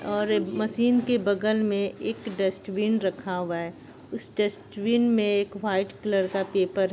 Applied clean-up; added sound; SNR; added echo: none; none; none; none.